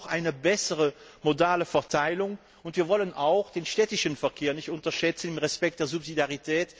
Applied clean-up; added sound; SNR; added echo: none; none; none; none.